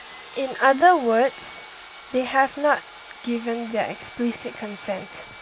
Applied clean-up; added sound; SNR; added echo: none; Sawing; 15 dB; none.